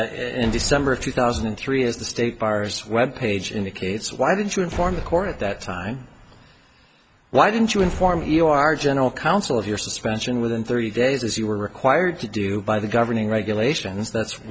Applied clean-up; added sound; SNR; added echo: none; Slam; 12 dB; none.